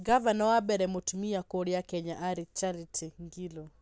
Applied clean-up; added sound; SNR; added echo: none; none; none; none.